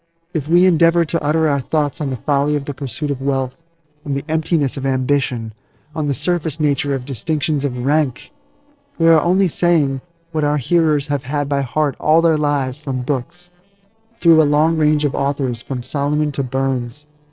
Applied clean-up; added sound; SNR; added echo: neural separator model SepFormer DNS4.